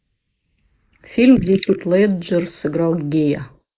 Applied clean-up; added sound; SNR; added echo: neural mask model Resemble Enhance denoiser.